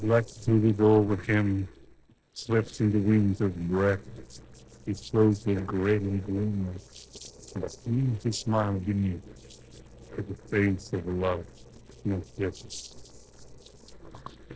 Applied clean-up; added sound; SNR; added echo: neural separator model SepFormer DNS4.